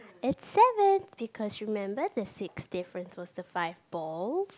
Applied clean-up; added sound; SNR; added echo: none; none; none; none.